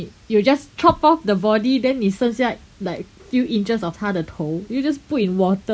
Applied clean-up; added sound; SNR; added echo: none; none; none; none.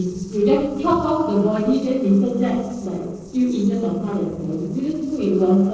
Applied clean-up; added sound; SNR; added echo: neural separator model SepFormer DNS4.